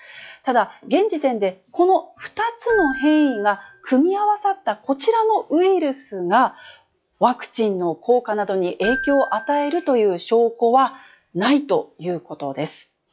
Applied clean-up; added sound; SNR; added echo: classical method log-MMSE.